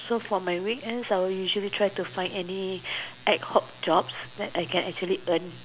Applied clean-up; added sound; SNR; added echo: none; none; none; none.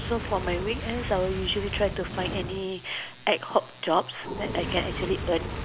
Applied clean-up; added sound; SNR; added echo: none; Fire; 6 dB; none.